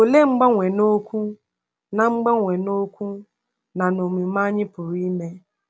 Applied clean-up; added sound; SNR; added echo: none; none; none; none.